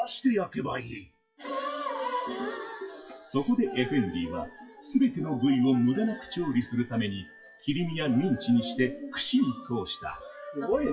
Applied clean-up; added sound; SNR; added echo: classical method WPE with log-MMSE.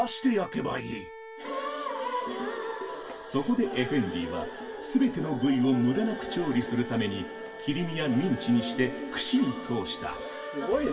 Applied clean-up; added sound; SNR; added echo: none; Wind instrument, woodwind instrument; 16 dB; reverberation time 0.1 s.